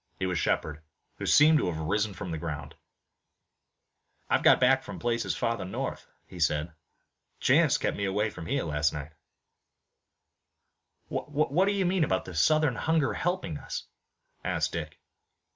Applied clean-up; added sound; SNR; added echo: none; none; none; none.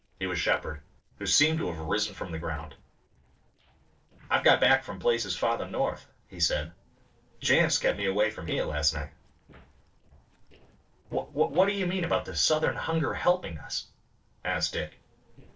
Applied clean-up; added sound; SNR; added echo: neural separator model SepFormer DNS4.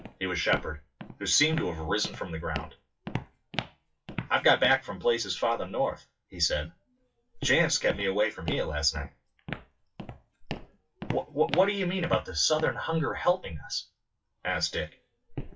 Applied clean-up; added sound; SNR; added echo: classical method WPE with log-MMSE.